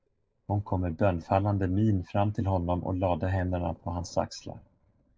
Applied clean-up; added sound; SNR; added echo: neural separator model SepFormer DNS4.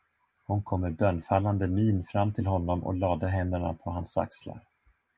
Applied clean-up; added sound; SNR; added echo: none; none; none; none.